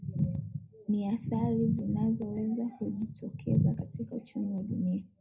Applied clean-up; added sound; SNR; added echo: none; none; none; reverberation time 0.4 s.